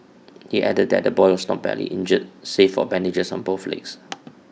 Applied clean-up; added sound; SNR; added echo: none; none; none; none.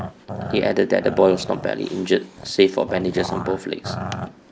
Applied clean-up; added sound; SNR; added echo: none; Growling; 11 dB; none.